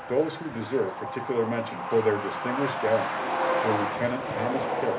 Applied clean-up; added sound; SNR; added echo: none; Truck; 2 dB; reverberation time 0.3 s.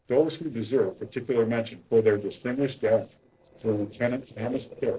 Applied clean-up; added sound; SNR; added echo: neural separator model SepFormer DNS4.